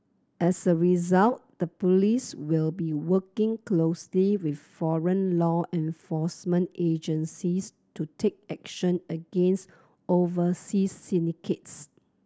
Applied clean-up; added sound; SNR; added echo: none; none; none; none.